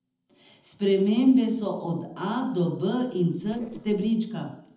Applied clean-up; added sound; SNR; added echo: neural separator model SepFormer DNS4.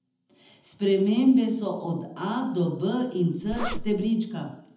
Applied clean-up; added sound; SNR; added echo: none; Zipper (clothing); 4 dB; reverberation time 0.8 s.